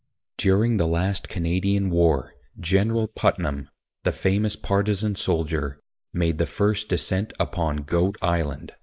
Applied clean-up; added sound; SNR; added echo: neural mask model Resemble Enhance denoiser.